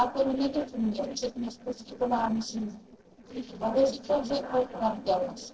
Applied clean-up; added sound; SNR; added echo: neural separator model SepFormer DNS4.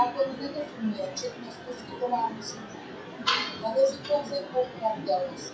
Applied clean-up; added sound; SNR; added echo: classical method WPE with log-MMSE.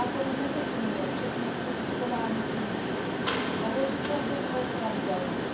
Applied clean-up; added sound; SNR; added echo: none; Mechanisms; -4 dB; reverberation time 0.5 s.